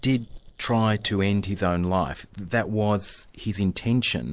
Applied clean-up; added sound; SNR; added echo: neural separator model SepFormer DNS4.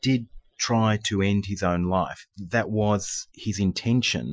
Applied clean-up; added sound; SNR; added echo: classical method Wiener filter.